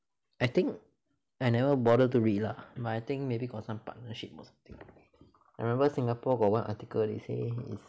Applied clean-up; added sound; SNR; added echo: none; none; none; none.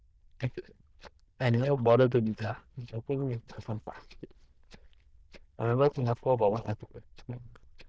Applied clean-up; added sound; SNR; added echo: neural diffusion model UNIVERSE++.